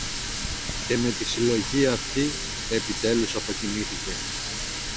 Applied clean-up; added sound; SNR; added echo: none; Water tap, faucet; 3 dB; none.